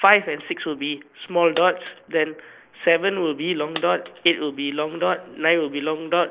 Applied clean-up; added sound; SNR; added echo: neural mask model Resemble Enhance denoiser.